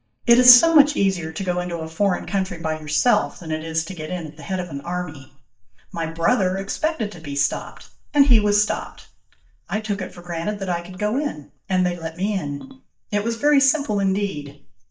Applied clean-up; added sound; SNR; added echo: neural mask model DeepFilterNet 3.